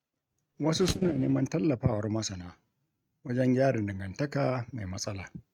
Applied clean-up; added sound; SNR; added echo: neural mask model RNNoise.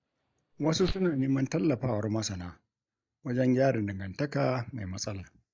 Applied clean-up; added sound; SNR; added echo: neural mask model DeepFilterNet 3.